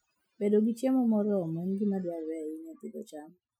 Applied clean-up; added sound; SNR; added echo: classical method Wiener filter.